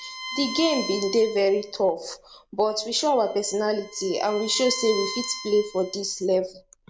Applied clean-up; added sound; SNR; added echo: none; Bowed string instrument; 12 dB; none.